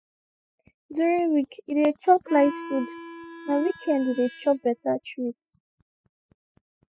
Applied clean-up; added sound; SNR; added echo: classical method spectral subtraction.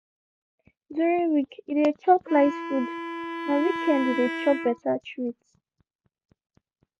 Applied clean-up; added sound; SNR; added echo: none; Wind instrument, woodwind instrument; 7 dB; none.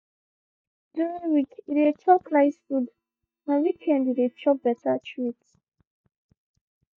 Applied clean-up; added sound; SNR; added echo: neural mask model DeepFilterNet 3.